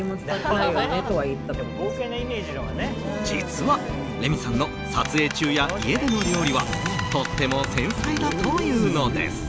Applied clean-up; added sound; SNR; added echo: none; Zipper (clothing) + Tools; 7 dB; none.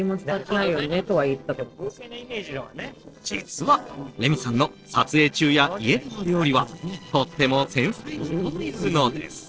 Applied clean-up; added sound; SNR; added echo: neural separator model SepFormer DNS4.